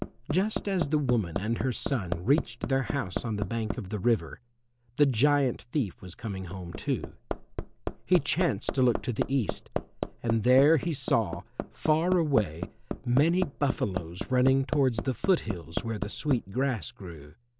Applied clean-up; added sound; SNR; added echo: none; Hammer; 9 dB; none.